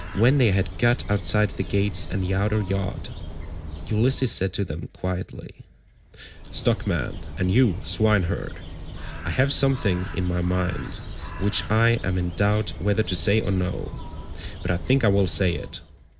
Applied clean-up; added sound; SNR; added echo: none; Bird; 10 dB; none.